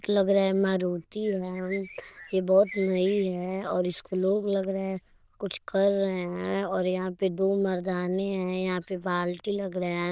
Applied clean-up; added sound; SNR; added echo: neural diffusion model UNIVERSE++.